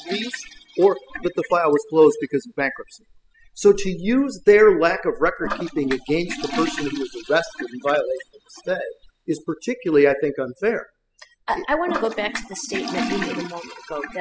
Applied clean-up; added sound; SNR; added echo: classical method spectral subtraction.